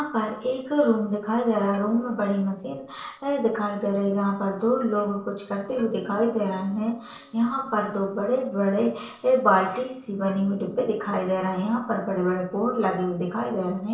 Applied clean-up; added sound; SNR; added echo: neural separator model SepFormer DNS4.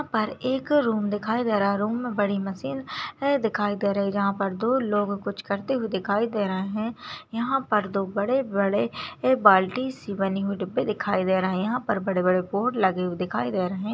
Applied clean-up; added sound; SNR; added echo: none; none; none; none.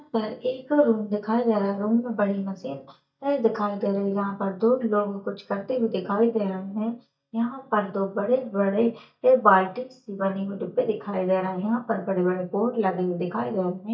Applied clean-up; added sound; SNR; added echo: neural mask model DeepFilterNet 3.